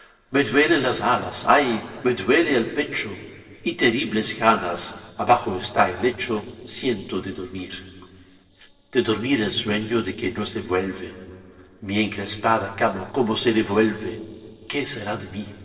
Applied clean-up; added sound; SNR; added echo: neural separator model SepFormer DNS4.